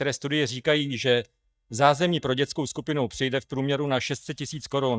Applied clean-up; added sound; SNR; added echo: neural mask model DeepFilterNet 3.